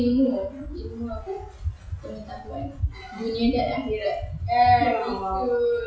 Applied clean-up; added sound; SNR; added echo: classical method WPE with log-MMSE.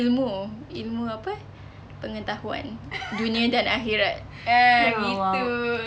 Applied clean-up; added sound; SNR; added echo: none; none; none; none.